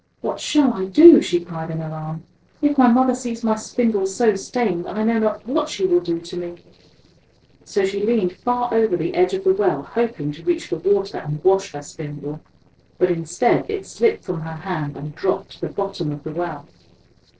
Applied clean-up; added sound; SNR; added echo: neural separator model SepFormer DNS4.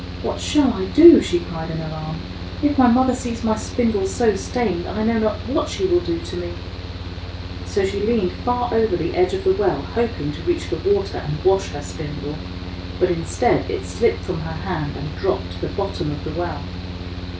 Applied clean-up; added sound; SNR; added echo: none; Mechanical fan; 8 dB; reverberation time 0.3 s.